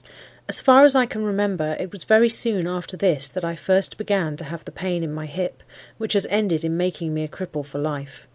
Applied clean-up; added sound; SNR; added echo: none; none; none; none.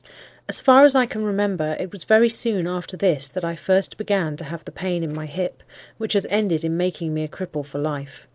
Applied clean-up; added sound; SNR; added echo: neural separator model SepFormer DNS4.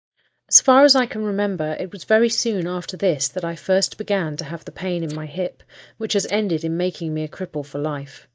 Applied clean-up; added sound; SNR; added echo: neural mask model DeepFilterNet 3.